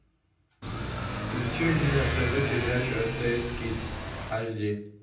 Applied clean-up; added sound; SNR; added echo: none; Motorcycle / Accelerating, revving, vroom; 0 dB; reverberation time 0.6 s.